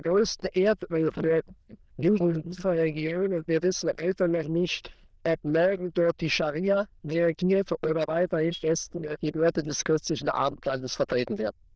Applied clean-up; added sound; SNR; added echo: neural diffusion model UNIVERSE++.